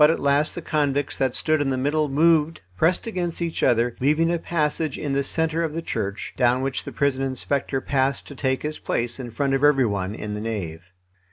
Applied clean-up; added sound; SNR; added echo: none; none; none; none.